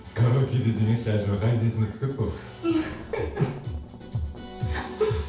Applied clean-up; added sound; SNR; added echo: none; Strum; 20 dB; reverberation time 0.8 s.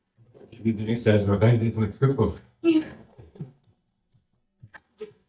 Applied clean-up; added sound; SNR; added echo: neural mask model DeepFilterNet 3.